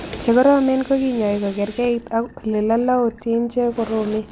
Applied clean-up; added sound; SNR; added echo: none; Sink (filling or washing) / Water tap, faucet; 18 dB; none.